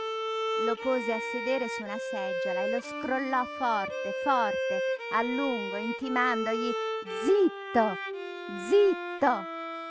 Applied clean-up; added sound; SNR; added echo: none; Bowed string instrument; 3 dB; none.